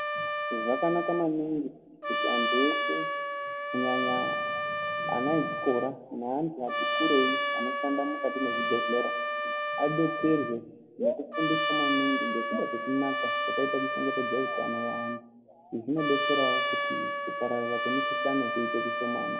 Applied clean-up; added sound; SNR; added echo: none; Trumpet; 0 dB; reverberation time 1.6 s.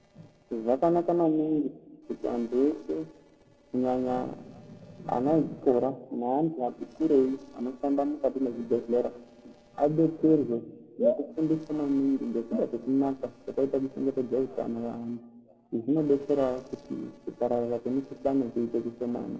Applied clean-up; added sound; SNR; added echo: neural separator model SepFormer DNS4.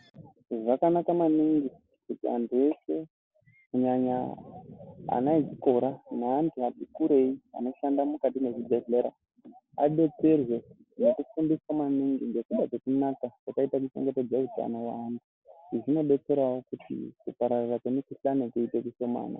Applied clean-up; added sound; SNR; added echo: none; none; none; none.